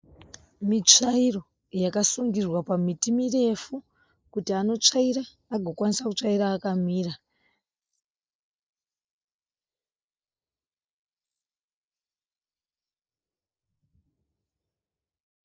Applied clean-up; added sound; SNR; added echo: neural mask model Resemble Enhance denoiser.